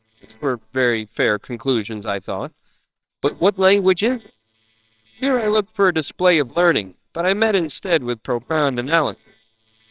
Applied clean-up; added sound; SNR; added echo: neural separator model SepFormer WHAMR!.